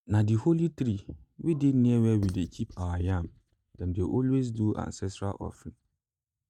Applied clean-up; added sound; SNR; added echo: neural mask model DeepFilterNet 3.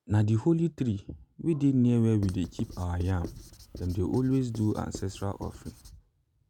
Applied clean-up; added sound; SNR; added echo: none; Writing; 16 dB; none.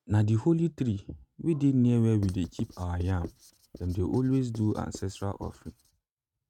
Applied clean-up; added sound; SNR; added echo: neural mask model RNNoise.